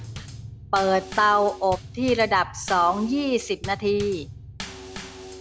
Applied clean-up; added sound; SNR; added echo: none; Bass drum / Snare drum / Drum kit; 13 dB; none.